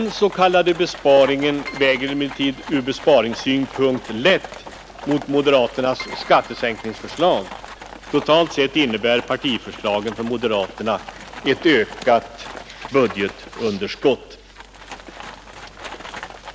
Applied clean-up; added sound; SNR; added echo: none; Livestock, farm animals, working animals + Keyboard (musical); 16 dB; none.